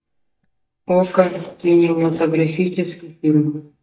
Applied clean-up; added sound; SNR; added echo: neural mask model DeepFilterNet 3.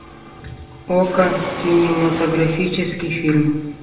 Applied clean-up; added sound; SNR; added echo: none; Mechanisms; 11 dB; reverberation time 1.0 s.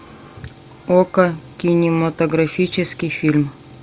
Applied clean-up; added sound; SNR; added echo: none; none; none; none.